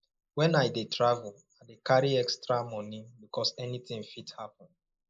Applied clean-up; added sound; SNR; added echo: neural mask model Resemble Enhance denoiser.